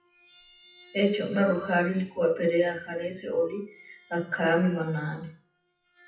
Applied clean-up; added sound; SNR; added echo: classical method WPE with log-MMSE.